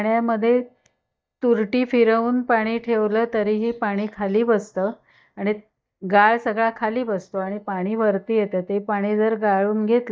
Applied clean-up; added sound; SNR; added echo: neural mask model DeepFilterNet 3.